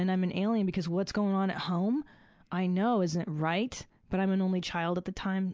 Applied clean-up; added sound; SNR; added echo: none; none; none; none.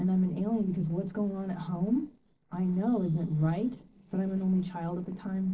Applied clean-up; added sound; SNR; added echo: neural separator model SepFormer DNS4.